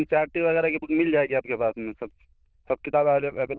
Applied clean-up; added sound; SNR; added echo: neural diffusion model UNIVERSE++.